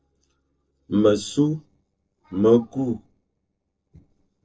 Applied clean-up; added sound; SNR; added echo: neural separator model SepFormer DNS4.